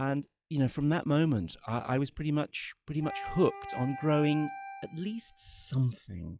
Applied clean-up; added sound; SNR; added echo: classical method log-MMSE.